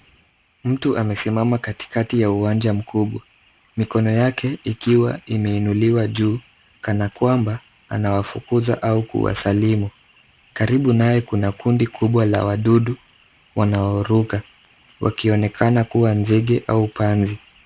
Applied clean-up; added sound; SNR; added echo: none; none; none; none.